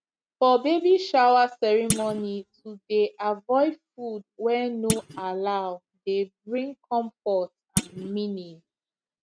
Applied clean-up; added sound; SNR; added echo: neural mask model RNNoise.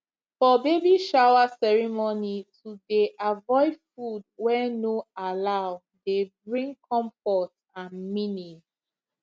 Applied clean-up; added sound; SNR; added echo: none; none; none; none.